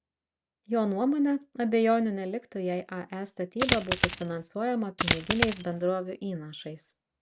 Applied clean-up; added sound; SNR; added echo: none; Coin (dropping); 0 dB; none.